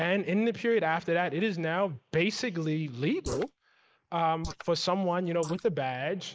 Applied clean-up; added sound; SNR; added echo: neural mask model Resemble Enhance denoiser.